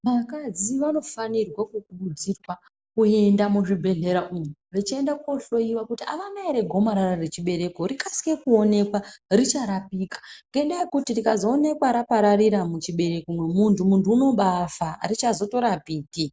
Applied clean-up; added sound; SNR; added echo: none; none; none; none.